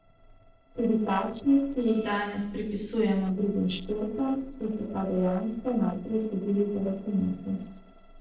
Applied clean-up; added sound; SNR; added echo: neural separator model SepFormer DNS4.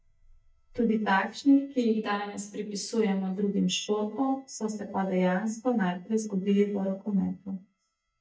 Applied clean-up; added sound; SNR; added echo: neural mask model DeepFilterNet 3.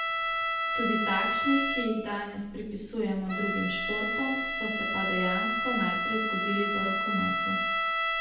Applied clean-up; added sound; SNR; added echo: none; Bowed string instrument; -3 dB; reverberation time 0.8 s.